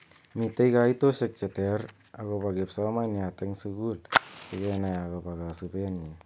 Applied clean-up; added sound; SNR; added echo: none; Fire; 9 dB; none.